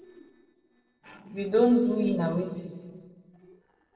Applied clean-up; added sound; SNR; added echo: neural separator model SepFormer DNS4.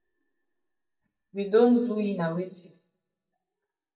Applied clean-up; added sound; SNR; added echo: neural mask model DeepFilterNet 3.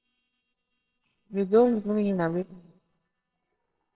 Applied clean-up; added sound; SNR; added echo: neural separator model SepFormer WHAMR!.